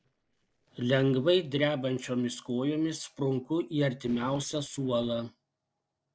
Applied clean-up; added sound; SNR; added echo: neural separator model SepFormer DNS4.